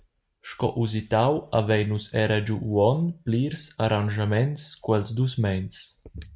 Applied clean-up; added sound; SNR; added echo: none; none; none; none.